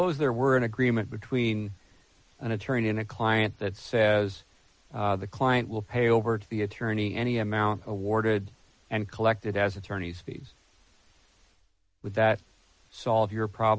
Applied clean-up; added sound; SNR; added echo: none; none; none; none.